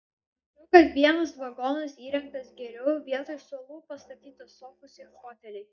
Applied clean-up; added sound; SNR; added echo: neural mask model DeepFilterNet 3.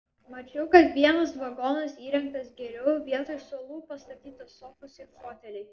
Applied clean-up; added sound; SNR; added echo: neural separator model SepFormer DNS4.